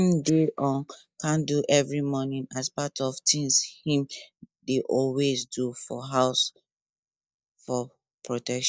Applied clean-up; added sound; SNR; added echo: neural mask model DeepFilterNet 3.